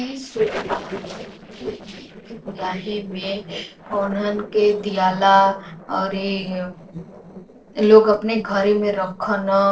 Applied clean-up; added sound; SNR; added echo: neural separator model SepFormer DNS4.